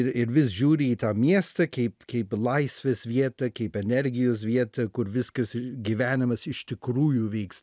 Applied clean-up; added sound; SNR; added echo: none; none; none; none.